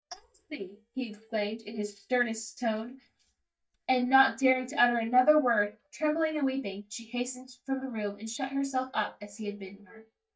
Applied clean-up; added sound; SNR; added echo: neural mask model DeepFilterNet 3.